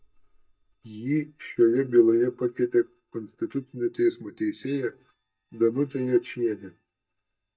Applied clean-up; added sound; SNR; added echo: neural mask model DeepFilterNet 3.